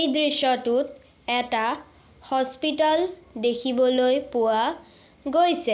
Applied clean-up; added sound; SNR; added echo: none; none; none; none.